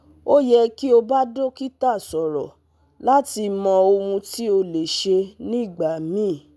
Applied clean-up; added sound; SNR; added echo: none; none; none; none.